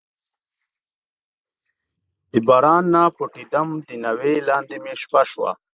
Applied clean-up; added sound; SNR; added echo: neural mask model Resemble Enhance denoiser.